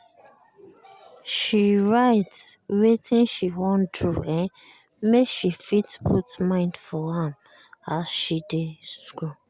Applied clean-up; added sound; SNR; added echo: none; none; none; none.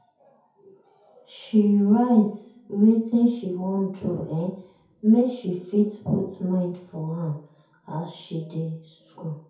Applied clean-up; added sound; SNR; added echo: none; none; none; reverberation time 0.6 s.